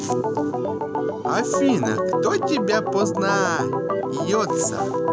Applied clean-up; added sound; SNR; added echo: none; Organ; -2 dB; none.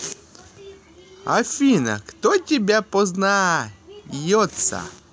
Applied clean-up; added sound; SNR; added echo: none; none; none; none.